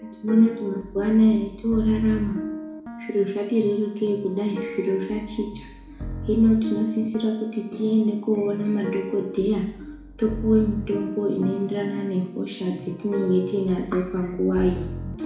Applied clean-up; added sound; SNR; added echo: none; Piano; 12 dB; reverberation time 0.6 s.